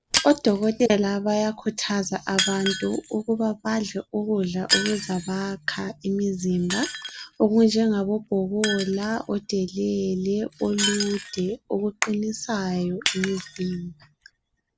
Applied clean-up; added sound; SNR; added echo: none; Shatter; 9 dB; none.